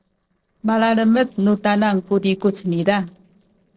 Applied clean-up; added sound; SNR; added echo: neural separator model SepFormer DNS4.